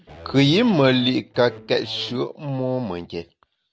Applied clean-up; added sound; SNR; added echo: none; Electric guitar / Bass guitar; 18 dB; none.